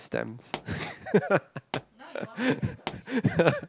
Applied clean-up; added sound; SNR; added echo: none; Explosion; 15 dB; none.